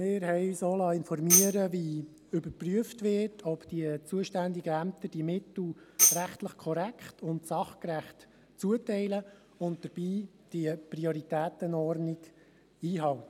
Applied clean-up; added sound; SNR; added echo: none; Tambourine; -3 dB; none.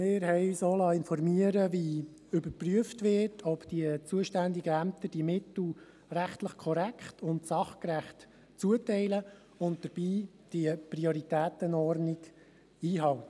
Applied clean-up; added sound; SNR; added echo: none; none; none; none.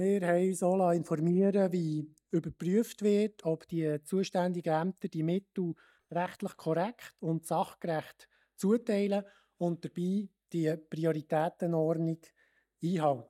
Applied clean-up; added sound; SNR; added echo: neural mask model DeepFilterNet 3.